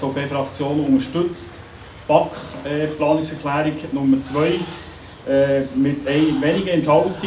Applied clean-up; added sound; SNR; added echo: none; Water; 17 dB; reverberation time 0.4 s.